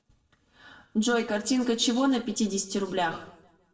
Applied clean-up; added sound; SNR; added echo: none; none; none; reverberation time 0.7 s.